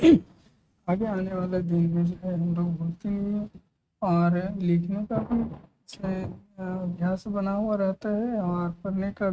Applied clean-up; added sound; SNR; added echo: neural mask model RNNoise.